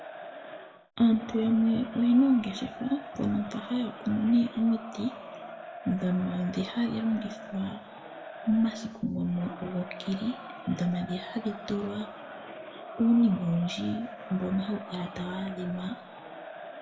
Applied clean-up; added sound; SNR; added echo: none; Crowd; 14 dB; reverberation time 0.6 s.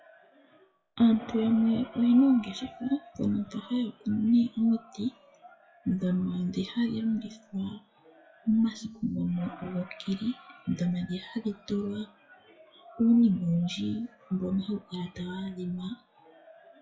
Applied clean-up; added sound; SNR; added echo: classical method WPE with log-MMSE.